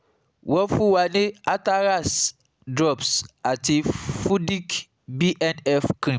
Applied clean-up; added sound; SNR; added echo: none; none; none; none.